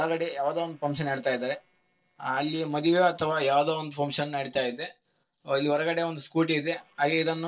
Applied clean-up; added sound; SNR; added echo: neural separator model SepFormer DNS4.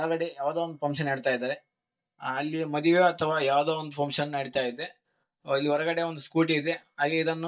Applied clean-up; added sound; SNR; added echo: neural mask model DeepFilterNet 3.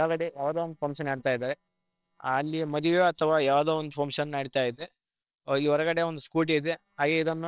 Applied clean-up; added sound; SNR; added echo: neural separator model SepFormer WHAMR!.